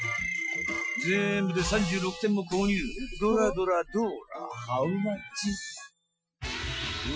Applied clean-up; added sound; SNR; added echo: classical method Wiener filter.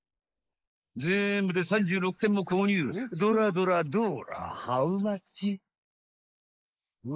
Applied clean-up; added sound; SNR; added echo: neural mask model Resemble Enhance denoiser.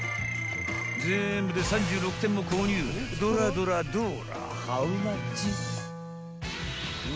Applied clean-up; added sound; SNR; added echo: none; Wind instrument, woodwind instrument; 11 dB; none.